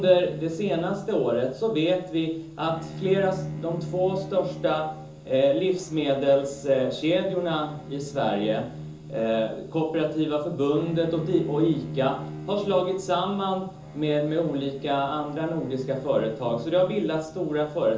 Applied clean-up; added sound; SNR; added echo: none; Bowed string instrument; 14 dB; reverberation time 0.6 s.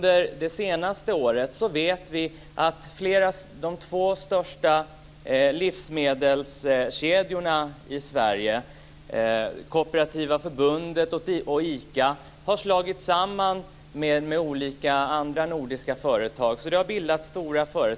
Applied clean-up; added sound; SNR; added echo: none; none; none; none.